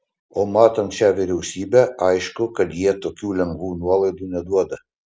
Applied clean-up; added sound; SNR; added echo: none; none; none; none.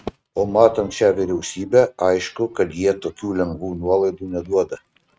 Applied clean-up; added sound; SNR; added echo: neural mask model RNNoise.